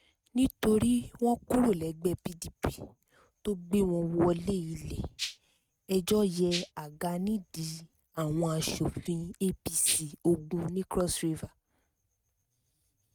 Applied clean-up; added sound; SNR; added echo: neural mask model RNNoise.